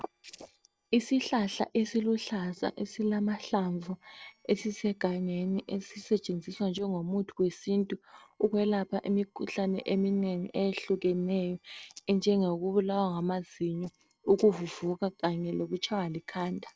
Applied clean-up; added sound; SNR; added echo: neural separator model SepFormer DNS4.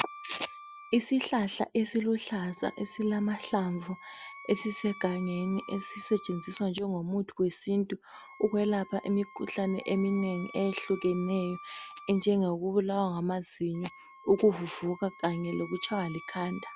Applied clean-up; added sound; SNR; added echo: none; Wind instrument, woodwind instrument; 18 dB; none.